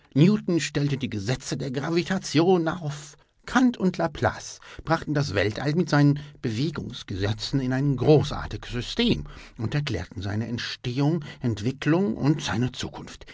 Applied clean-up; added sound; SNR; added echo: none; none; none; none.